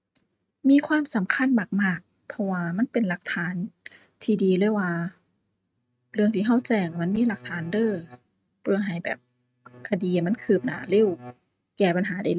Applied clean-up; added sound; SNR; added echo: neural mask model RNNoise.